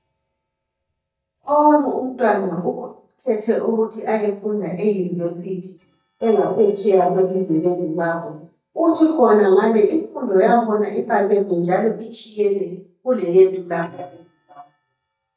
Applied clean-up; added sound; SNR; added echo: neural mask model DeepFilterNet 3.